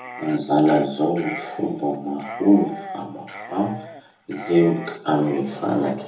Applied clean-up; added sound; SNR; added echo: none; Dog; 15 dB; reverberation time 1.0 s.